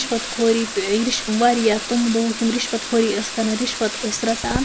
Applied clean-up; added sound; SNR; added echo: none; Bathtub (filling or washing); 8 dB; none.